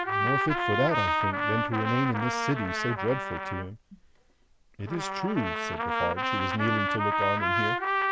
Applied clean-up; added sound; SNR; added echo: none; Trumpet; -2 dB; none.